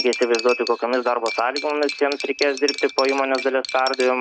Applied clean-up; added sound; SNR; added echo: none; Cutlery, silverware; 10 dB; none.